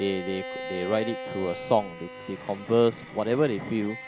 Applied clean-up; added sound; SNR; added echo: none; Bowed string instrument; 11 dB; none.